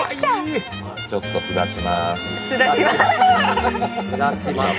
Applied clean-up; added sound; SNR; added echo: none; none; none; reverberation time 0.3 s.